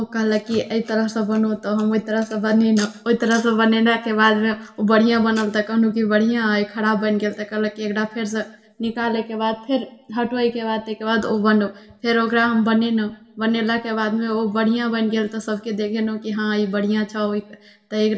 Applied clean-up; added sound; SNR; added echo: none; none; none; reverberation time 0.6 s.